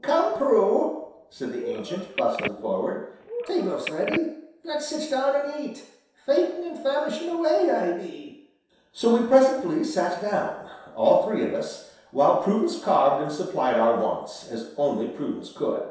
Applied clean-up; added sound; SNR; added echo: none; Telephone; 9 dB; reverberation time 0.7 s.